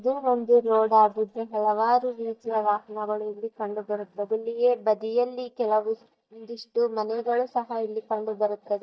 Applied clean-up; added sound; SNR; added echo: neural mask model DeepFilterNet 3.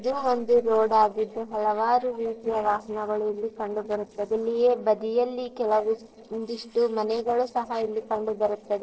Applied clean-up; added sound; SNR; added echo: neural separator model SepFormer DNS4.